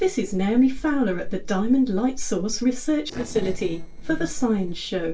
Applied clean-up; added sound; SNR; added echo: neural separator model SepFormer DNS4.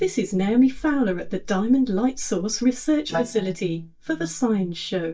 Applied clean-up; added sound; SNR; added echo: neural mask model DeepFilterNet 3.